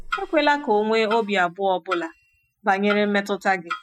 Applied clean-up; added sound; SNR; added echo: classical method Wiener filter.